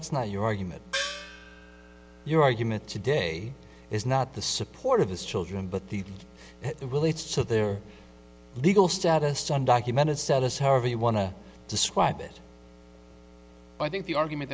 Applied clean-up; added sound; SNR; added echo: none; Gong; 10 dB; none.